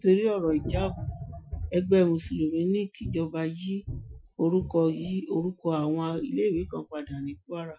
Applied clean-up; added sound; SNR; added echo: classical method Wiener filter.